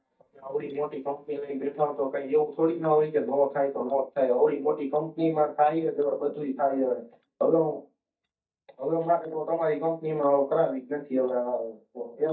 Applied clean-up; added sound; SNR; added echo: neural mask model DeepFilterNet 3.